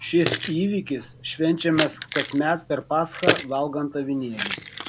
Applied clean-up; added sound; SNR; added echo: none; Keys jangling; 4 dB; none.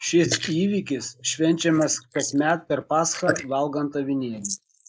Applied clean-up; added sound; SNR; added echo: neural mask model Resemble Enhance denoiser.